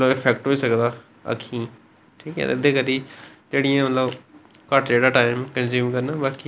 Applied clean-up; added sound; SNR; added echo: none; none; none; none.